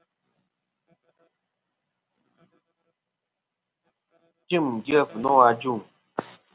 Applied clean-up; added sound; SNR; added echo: none; none; none; none.